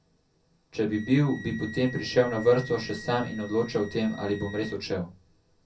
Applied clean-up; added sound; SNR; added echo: none; Wind instrument, woodwind instrument; 17 dB; reverberation time 0.3 s.